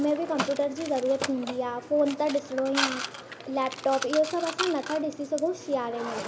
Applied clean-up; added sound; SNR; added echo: none; Mechanisms; 8 dB; none.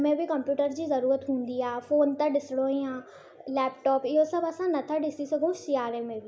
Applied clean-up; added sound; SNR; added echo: none; none; none; none.